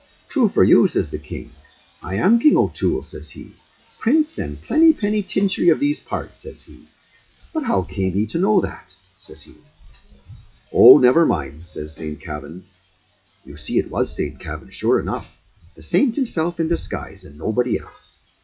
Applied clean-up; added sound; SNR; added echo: classical method WPE with log-MMSE.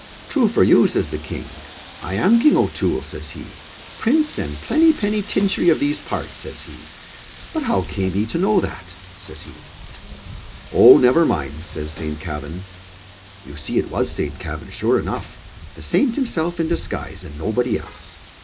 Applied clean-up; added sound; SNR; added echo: none; Rain; 17 dB; reverberation time 0.3 s.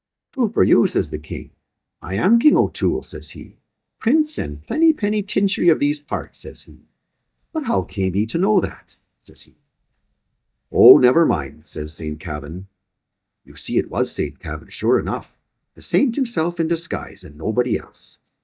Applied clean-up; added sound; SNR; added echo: neural mask model DeepFilterNet 3.